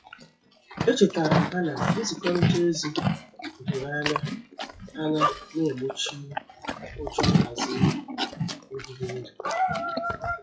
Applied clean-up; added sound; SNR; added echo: classical method WPE with log-MMSE.